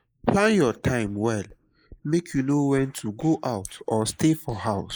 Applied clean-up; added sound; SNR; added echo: neural mask model Resemble Enhance denoiser.